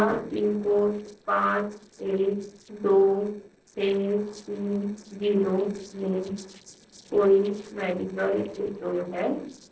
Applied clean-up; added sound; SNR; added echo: neural separator model SepFormer DNS4.